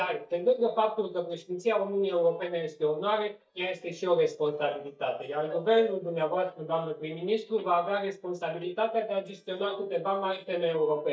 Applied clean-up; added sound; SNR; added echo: neural mask model DeepFilterNet 3.